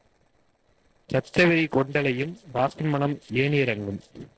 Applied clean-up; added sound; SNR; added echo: neural separator model SepFormer DNS4.